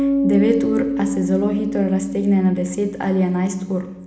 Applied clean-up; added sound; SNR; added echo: none; Bass guitar; 4 dB; reverberation time 0.7 s.